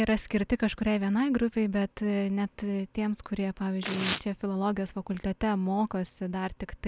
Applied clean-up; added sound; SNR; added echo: none; Tearing; 9 dB; none.